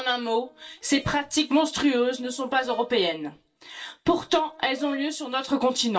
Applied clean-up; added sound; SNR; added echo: neural separator model SepFormer DNS4.